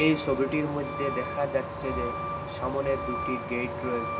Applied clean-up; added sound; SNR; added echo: none; Truck; 3 dB; reverberation time 2.9 s.